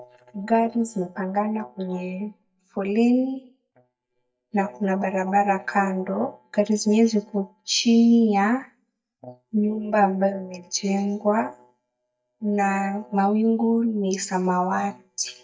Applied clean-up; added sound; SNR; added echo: neural mask model DeepFilterNet 3.